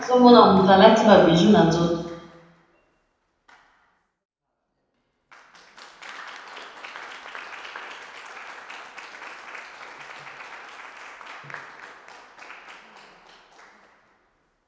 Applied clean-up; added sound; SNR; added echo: none; Applause; 20 dB; reverberation time 1.0 s.